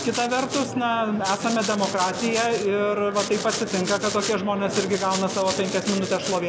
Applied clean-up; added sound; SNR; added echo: none; Domestic sounds, home sounds; 10 dB; none.